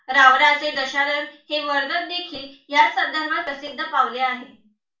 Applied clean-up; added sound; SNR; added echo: none; none; none; reverberation time 0.3 s.